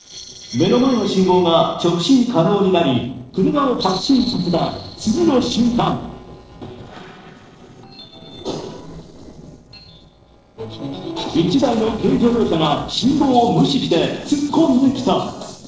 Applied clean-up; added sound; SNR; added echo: neural separator model SepFormer DNS4.